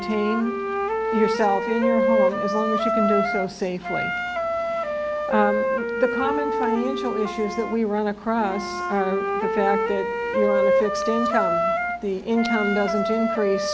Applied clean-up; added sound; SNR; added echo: none; Wind instrument, woodwind instrument; -1 dB; none.